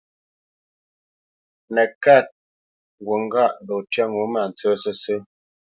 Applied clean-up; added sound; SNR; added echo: none; none; none; none.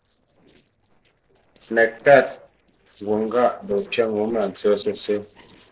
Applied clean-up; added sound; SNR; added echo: neural separator model SepFormer DNS4.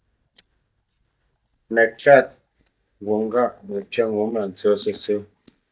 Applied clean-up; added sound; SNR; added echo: neural mask model DeepFilterNet 3.